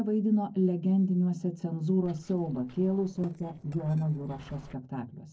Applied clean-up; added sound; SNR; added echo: neural separator model SepFormer DNS4.